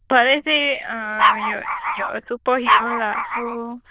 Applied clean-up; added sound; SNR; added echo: neural diffusion model UNIVERSE++.